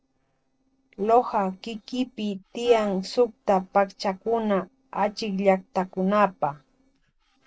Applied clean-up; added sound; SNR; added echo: neural separator model SepFormer DNS4.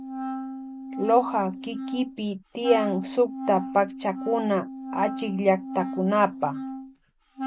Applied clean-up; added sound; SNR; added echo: none; Wind instrument, woodwind instrument; 8 dB; none.